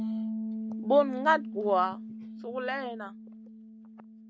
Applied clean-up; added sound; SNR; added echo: none; Bass guitar; 7 dB; none.